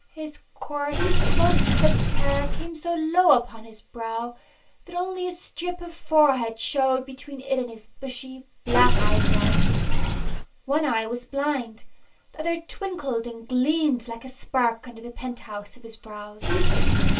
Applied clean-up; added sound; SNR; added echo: none; Sink (filling or washing) / Water; -3 dB; reverberation time 0.2 s.